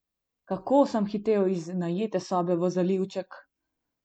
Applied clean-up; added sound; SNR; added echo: none; none; none; none.